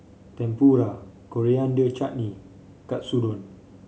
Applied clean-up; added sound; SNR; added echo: none; none; none; none.